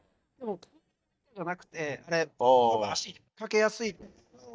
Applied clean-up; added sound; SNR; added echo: neural mask model DeepFilterNet 3.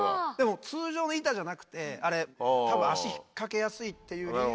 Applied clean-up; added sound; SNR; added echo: none; none; none; none.